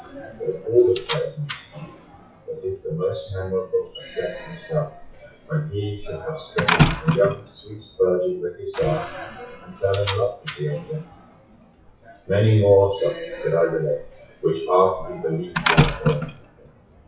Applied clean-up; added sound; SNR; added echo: classical method WPE with log-MMSE.